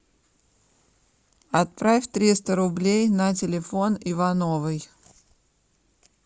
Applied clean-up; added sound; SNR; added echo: none; none; none; none.